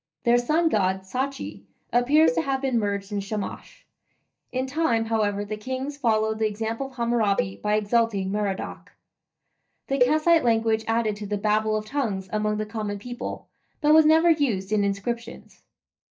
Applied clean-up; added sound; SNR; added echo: neural mask model DeepFilterNet 3.